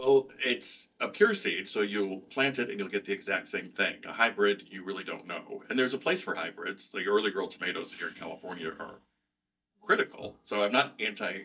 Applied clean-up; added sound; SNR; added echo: neural mask model DeepFilterNet 3.